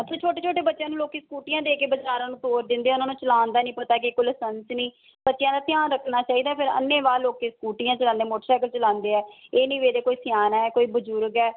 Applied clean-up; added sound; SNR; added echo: none; none; none; none.